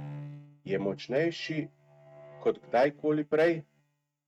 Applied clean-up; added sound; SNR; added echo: neural mask model RNNoise.